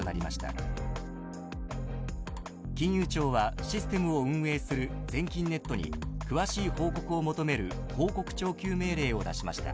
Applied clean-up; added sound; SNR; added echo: none; none; none; none.